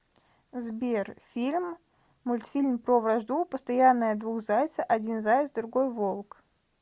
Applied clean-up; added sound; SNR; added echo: none; none; none; none.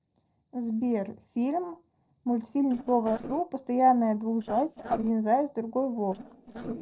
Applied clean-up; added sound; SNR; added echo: neural separator model SepFormer DNS4.